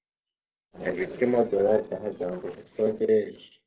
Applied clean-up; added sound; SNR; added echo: neural separator model SepFormer DNS4.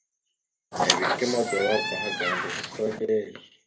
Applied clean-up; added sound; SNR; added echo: none; Squeak; -1 dB; reverberation time 0.3 s.